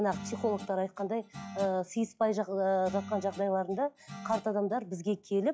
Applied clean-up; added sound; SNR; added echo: classical method log-MMSE.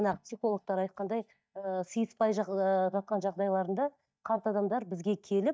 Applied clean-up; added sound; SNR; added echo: neural mask model DeepFilterNet 3.